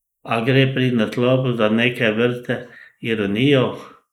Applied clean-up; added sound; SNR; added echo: neural mask model Resemble Enhance denoiser.